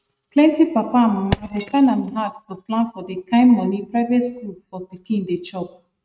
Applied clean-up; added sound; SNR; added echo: neural mask model RNNoise.